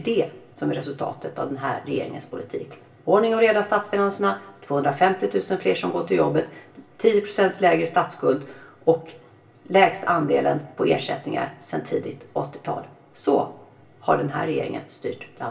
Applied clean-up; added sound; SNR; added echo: none; none; none; reverberation time 0.3 s.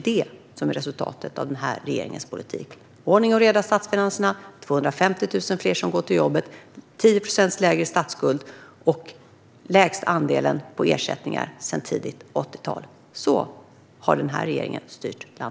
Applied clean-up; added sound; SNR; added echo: none; none; none; none.